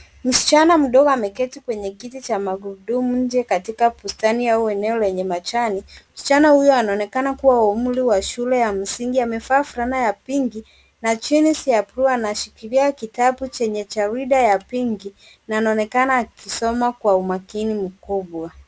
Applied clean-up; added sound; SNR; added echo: none; none; none; none.